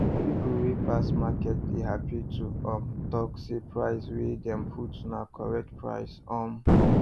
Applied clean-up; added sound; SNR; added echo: none; Thunder; -5 dB; none.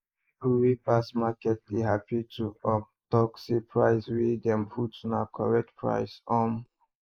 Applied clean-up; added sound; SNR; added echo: neural mask model Resemble Enhance denoiser.